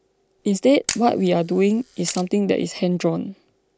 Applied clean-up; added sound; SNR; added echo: none; Camera; 14 dB; none.